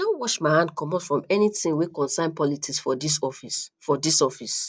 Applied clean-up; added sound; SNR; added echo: none; none; none; none.